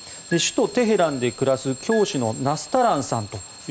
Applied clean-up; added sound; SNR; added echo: none; Alarm / Clock + Marimba, xylophone; 15 dB; none.